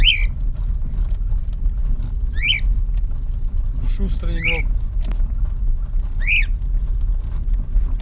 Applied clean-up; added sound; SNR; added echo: none; Bird vocalization, bird call, bird song; 10 dB; none.